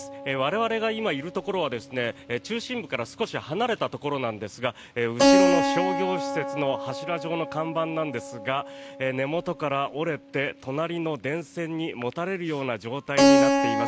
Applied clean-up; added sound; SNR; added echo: none; Keyboard (musical); -1 dB; none.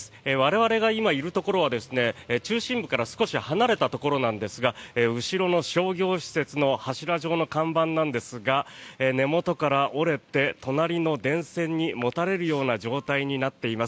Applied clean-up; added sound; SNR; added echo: none; none; none; none.